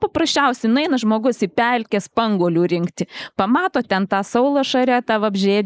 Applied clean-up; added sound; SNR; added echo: neural mask model Resemble Enhance denoiser.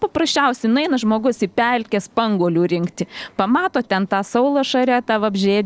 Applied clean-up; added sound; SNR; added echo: neural separator model SepFormer DNS4.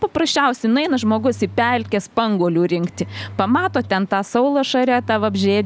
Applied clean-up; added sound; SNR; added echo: none; Engine; 18 dB; none.